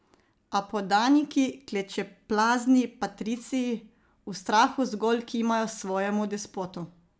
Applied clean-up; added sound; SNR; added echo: none; none; none; none.